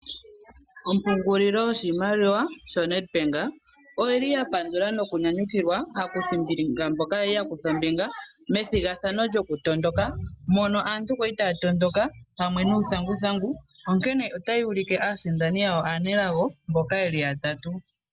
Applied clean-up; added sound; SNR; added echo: none; none; none; none.